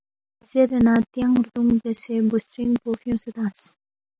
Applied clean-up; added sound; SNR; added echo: none; none; none; none.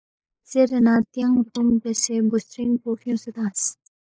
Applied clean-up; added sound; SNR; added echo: neural mask model Resemble Enhance denoiser.